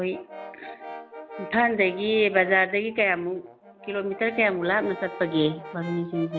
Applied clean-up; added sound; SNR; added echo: none; Brass instrument; 15 dB; none.